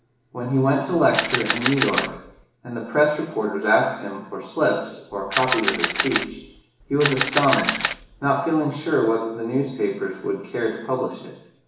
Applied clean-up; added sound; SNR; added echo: none; Camera; 3 dB; reverberation time 0.9 s.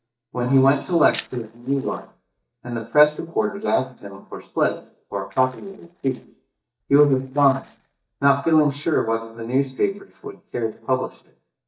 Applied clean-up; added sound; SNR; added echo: neural mask model DeepFilterNet 3.